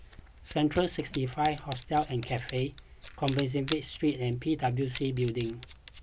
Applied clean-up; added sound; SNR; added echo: none; Camera; 14 dB; none.